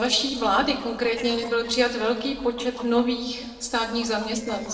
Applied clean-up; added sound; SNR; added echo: neural separator model SepFormer DNS4.